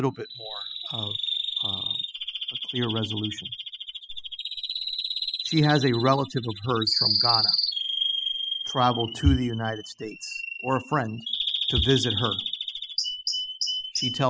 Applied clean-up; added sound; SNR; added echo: classical method spectral subtraction.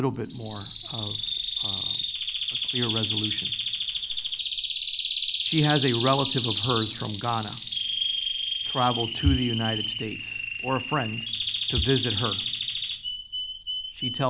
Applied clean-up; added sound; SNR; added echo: none; Bird vocalization, bird call, bird song; -1 dB; none.